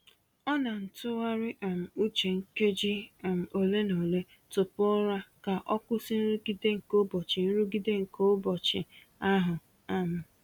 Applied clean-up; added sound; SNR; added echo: none; none; none; none.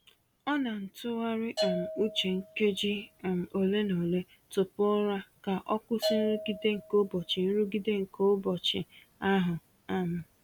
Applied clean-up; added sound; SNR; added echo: none; Bell / Percussion; 11 dB; none.